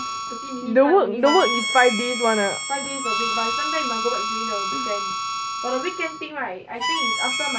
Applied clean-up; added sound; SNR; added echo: none; Harmonica; 3 dB; none.